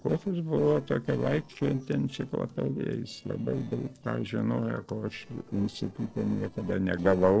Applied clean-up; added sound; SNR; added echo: neural separator model SepFormer DNS4.